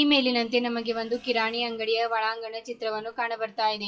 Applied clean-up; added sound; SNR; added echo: classical method WPE with log-MMSE.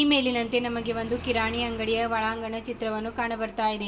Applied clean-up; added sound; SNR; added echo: none; Motorcycle; 15 dB; reverberation time 1.2 s.